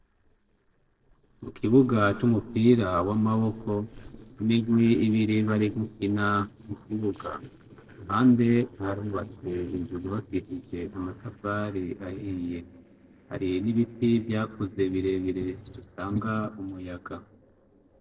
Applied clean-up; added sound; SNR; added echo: neural separator model SepFormer DNS4.